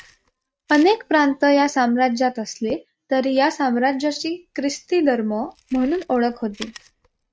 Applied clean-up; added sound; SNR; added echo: neural mask model RNNoise.